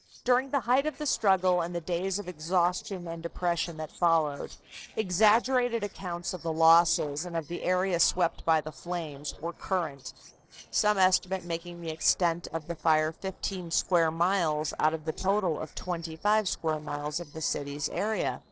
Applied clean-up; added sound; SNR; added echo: neural separator model SepFormer DNS4.